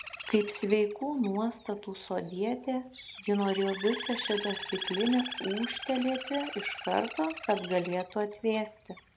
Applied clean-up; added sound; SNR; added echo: none; Bird; 10 dB; none.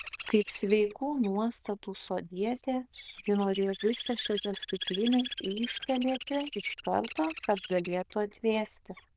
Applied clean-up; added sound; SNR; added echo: neural diffusion model UNIVERSE++.